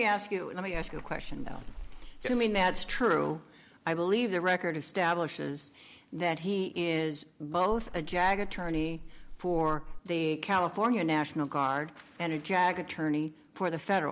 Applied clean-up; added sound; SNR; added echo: none; Water / Splash, splatter; 7 dB; none.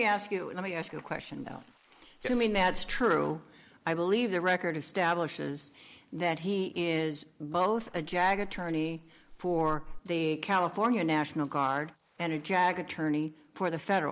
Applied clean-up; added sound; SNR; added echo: neural mask model Resemble Enhance denoiser.